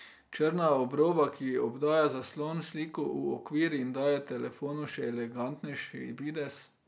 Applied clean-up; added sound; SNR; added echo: none; none; none; none.